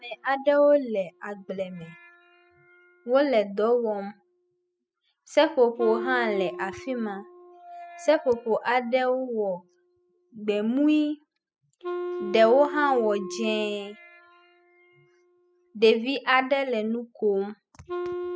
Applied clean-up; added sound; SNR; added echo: classical method spectral subtraction.